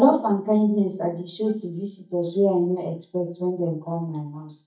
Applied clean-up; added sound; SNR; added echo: neural mask model DeepFilterNet 3.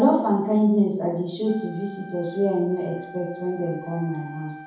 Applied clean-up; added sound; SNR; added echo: none; Wind instrument, woodwind instrument; 19 dB; reverberation time 0.9 s.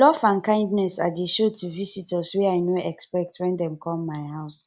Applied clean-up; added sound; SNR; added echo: none; none; none; none.